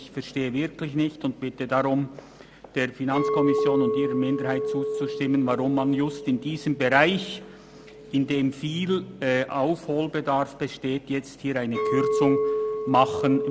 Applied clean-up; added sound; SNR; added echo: none; Chink, clink; 5 dB; none.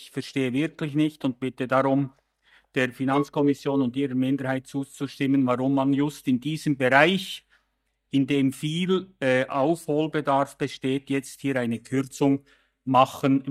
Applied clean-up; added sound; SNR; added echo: neural mask model DeepFilterNet 3.